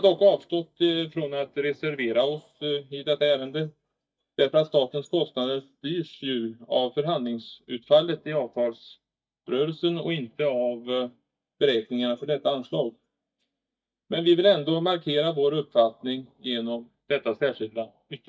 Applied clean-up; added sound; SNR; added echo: neural mask model DeepFilterNet 3.